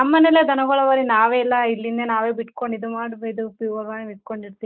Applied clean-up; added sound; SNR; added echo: neural mask model Resemble Enhance denoiser.